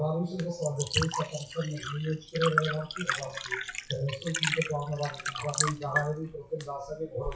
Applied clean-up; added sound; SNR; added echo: classical method WPE with log-MMSE.